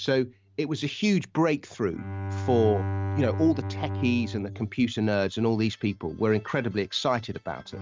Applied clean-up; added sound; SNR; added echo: neural mask model RNNoise.